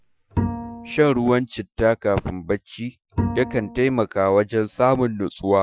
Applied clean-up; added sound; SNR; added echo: classical method Wiener filter.